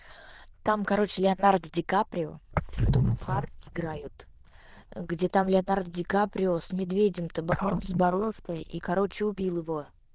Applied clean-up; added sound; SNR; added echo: neural diffusion model UNIVERSE++.